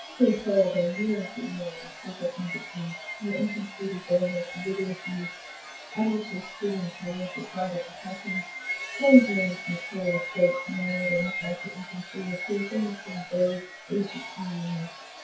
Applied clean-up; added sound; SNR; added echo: classical method WPE with log-MMSE.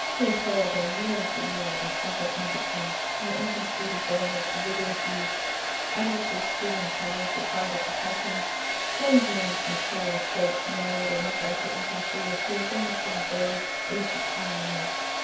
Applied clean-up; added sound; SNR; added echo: none; Domestic sounds, home sounds; -2 dB; reverberation time 0.5 s.